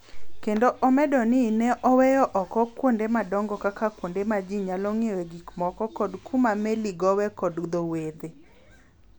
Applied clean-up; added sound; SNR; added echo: none; none; none; none.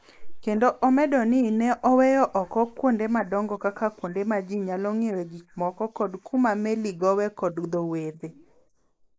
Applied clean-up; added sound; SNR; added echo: neural mask model Resemble Enhance denoiser.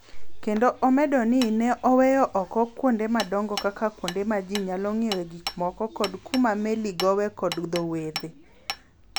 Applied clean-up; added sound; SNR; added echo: none; Hammer; 15 dB; none.